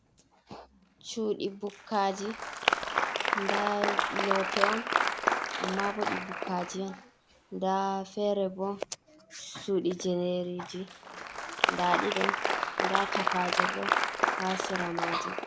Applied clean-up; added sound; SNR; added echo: none; Applause; -1 dB; none.